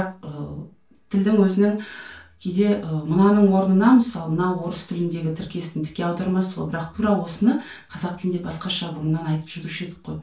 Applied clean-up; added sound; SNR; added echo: none; none; none; reverberation time 0.3 s.